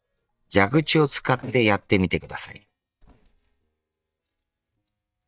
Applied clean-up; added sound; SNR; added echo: neural mask model DeepFilterNet 3.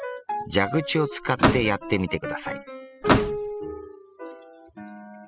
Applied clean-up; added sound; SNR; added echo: classical method spectral subtraction.